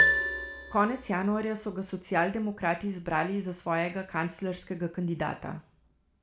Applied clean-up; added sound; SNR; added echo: none; Piano; 4 dB; reverberation time 0.4 s.